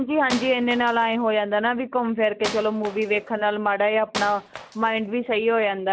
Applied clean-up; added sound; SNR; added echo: none; Wood; 14 dB; none.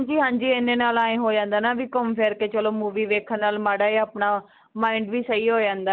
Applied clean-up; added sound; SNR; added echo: none; none; none; none.